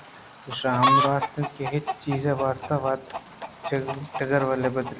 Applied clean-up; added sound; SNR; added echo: none; Chicken, rooster; 3 dB; none.